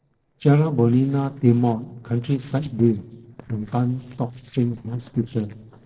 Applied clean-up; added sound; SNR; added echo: neural separator model SepFormer DNS4.